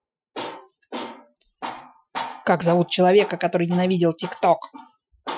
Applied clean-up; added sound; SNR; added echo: classical method Wiener filter.